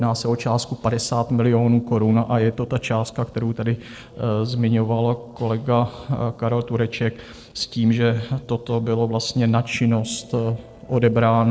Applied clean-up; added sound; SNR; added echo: neural separator model SepFormer DNS4.